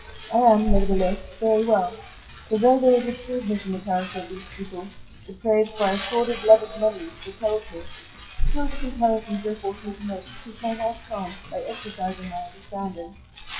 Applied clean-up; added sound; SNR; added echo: classical method WPE with log-MMSE.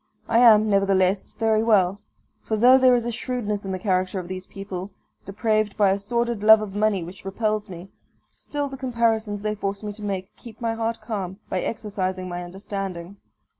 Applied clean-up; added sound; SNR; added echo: none; none; none; none.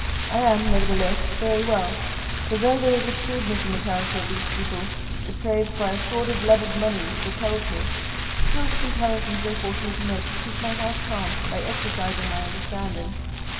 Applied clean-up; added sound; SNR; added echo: none; Rain; -1 dB; reverberation time 2.6 s.